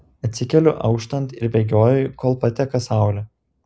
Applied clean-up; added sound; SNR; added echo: none; none; none; none.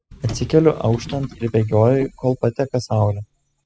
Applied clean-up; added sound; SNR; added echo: classical method spectral subtraction.